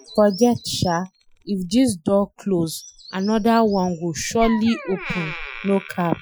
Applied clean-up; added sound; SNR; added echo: classical method Wiener filter.